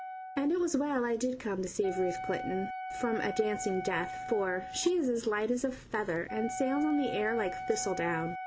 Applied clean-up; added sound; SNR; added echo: none; Wind instrument, woodwind instrument; 9 dB; none.